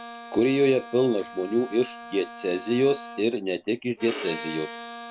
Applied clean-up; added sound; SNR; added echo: none; Bowed string instrument; 14 dB; none.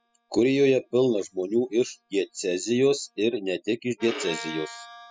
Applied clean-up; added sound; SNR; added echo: classical method spectral subtraction.